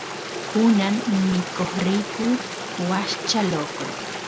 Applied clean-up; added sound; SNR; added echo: none; Stream; 7 dB; none.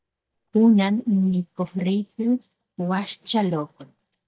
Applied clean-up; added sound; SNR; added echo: neural mask model DeepFilterNet 3.